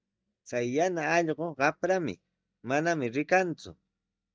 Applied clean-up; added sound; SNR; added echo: neural mask model DeepFilterNet 3.